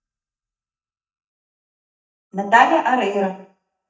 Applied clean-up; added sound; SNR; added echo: neural mask model DeepFilterNet 3.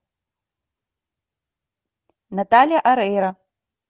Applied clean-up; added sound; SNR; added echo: none; none; none; none.